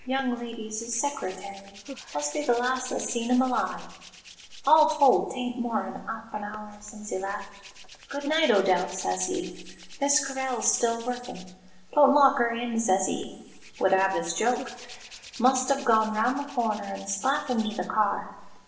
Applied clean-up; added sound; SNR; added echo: none; Hands; 20 dB; reverberation time 0.8 s.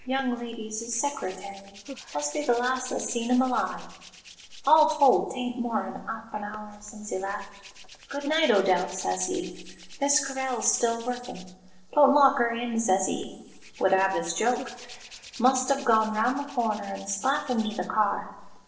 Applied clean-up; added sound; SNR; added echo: neural separator model SepFormer DNS4.